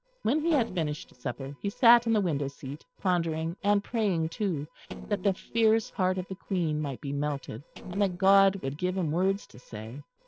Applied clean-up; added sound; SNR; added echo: neural separator model SepFormer DNS4.